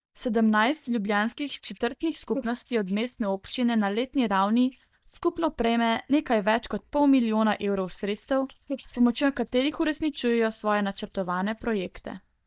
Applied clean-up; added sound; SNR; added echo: neural mask model DeepFilterNet 3.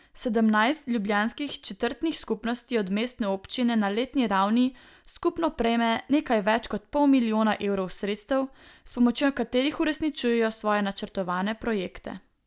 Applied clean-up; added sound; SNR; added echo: none; none; none; none.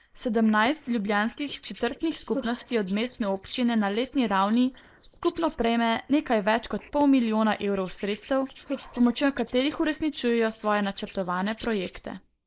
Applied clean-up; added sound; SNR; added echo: neural mask model Resemble Enhance denoiser.